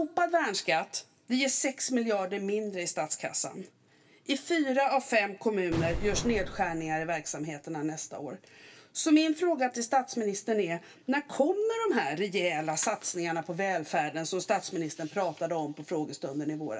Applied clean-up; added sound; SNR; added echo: none; Explosion; 9 dB; reverberation time 0.2 s.